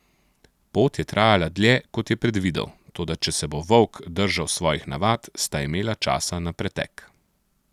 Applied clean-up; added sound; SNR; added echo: none; none; none; none.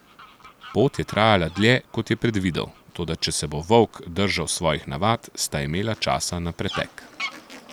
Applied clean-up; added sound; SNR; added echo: none; Fowl; 18 dB; none.